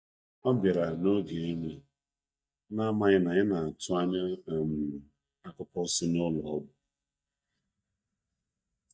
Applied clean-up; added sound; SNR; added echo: neural mask model DeepFilterNet 3.